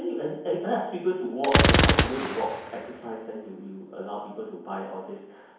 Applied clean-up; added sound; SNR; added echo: none; Gunshot, gunfire; -3 dB; reverberation time 1.0 s.